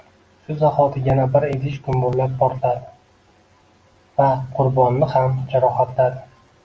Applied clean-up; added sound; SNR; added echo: none; none; none; none.